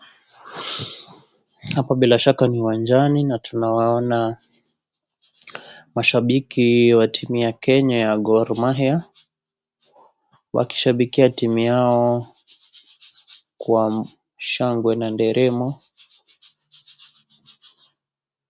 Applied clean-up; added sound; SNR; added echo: none; none; none; none.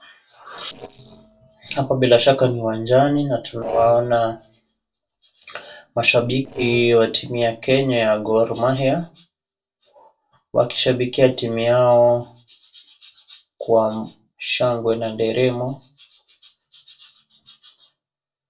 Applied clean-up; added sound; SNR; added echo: neural separator model SepFormer DNS4.